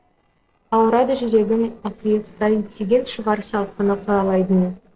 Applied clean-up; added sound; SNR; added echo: neural separator model SepFormer DNS4.